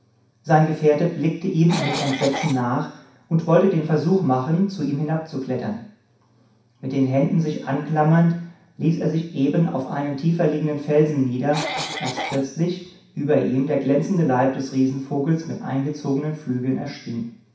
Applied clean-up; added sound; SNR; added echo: none; Cough; 7 dB; reverberation time 0.6 s.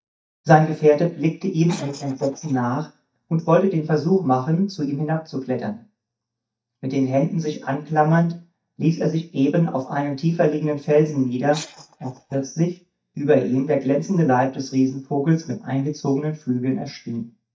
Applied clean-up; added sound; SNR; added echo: neural mask model DeepFilterNet 3.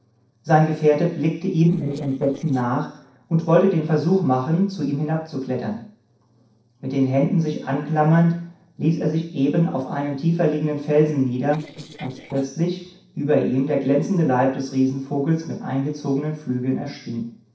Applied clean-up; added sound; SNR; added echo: neural separator model SepFormer DNS4.